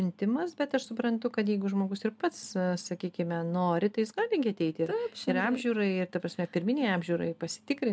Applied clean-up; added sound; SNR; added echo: none; none; none; none.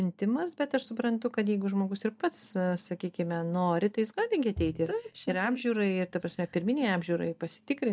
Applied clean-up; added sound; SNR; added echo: neural mask model DeepFilterNet 3.